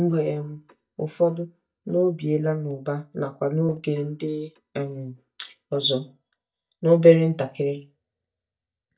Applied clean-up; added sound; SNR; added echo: neural mask model DeepFilterNet 3.